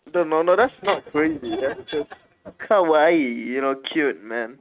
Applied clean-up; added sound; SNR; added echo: neural mask model RNNoise.